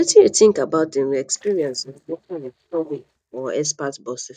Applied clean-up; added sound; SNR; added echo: neural mask model DeepFilterNet 3.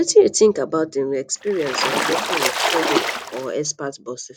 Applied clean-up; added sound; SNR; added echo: none; Splash, splatter; 2 dB; none.